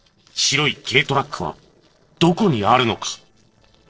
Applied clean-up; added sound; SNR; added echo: neural separator model SepFormer DNS4.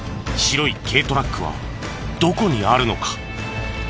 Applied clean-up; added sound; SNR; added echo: none; none; none; none.